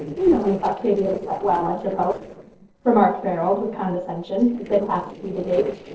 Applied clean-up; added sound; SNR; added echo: neural separator model SepFormer DNS4.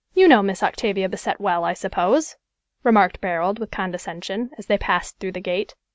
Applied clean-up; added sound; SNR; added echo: none; none; none; none.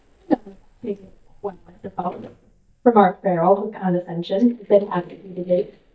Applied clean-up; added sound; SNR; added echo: neural mask model DeepFilterNet 3.